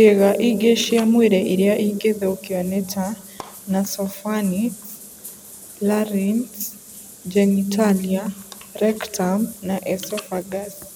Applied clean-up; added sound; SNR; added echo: none; Bathtub (filling or washing) / Water; 20 dB; none.